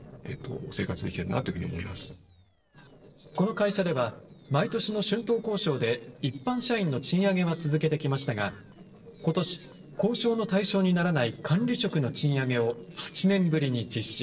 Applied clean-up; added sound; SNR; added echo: neural separator model SepFormer DNS4.